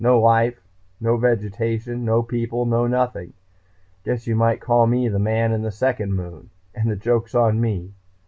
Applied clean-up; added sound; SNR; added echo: none; none; none; none.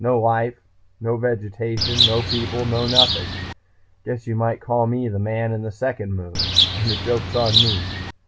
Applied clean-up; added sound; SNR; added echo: none; Bird; -2 dB; none.